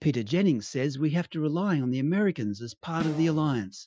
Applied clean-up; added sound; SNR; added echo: classical method Wiener filter.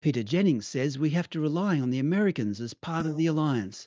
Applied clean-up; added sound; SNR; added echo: neural mask model DeepFilterNet 3.